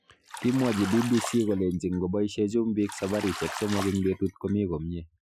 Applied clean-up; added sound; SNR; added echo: classical method Wiener filter.